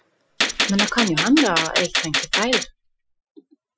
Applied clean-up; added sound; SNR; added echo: classical method Wiener filter.